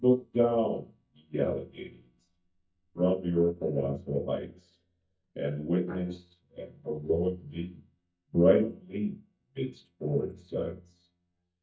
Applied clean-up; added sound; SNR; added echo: neural mask model DeepFilterNet 3.